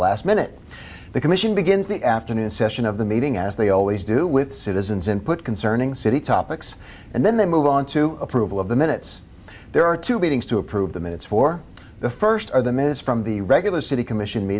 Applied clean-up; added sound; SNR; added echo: none; none; none; none.